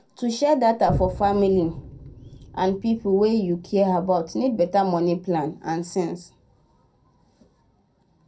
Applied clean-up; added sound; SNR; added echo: none; Boom; 14 dB; reverberation time 0.2 s.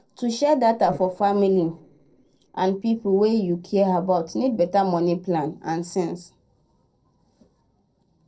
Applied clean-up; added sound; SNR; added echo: neural separator model SepFormer DNS4.